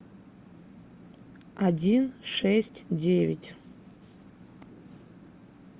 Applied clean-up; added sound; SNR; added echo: none; none; none; none.